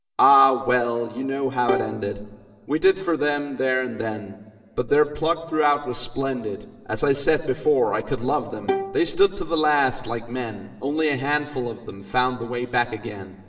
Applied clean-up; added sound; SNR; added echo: none; Bowed string instrument; 8 dB; reverberation time 2.1 s.